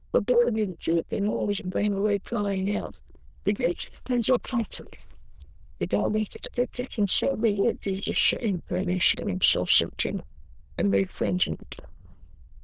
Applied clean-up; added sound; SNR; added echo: neural diffusion model UNIVERSE++.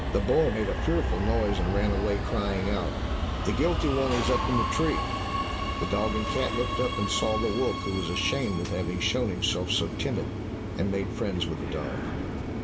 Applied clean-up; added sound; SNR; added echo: none; Subway, metro, underground; 0 dB; none.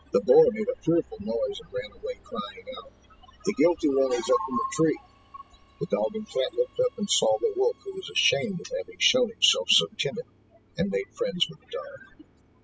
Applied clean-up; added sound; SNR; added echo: classical method spectral subtraction.